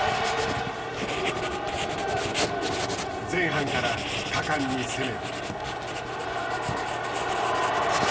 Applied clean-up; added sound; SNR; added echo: none; Writing; 5 dB; reverberation time 1.9 s.